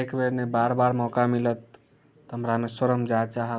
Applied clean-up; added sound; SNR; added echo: none; none; none; none.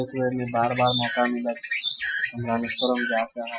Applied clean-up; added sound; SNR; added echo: classical method Wiener filter.